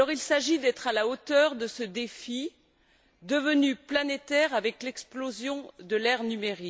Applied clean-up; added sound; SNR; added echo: none; none; none; none.